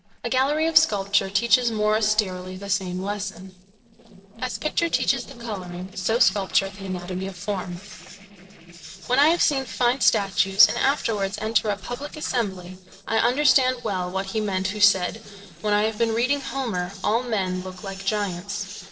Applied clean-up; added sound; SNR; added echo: neural separator model SepFormer DNS4.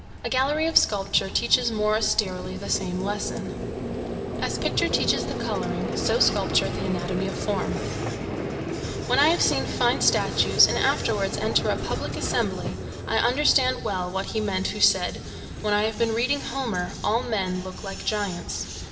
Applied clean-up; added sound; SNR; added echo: none; Vehicle; 5 dB; reverberation time 2.2 s.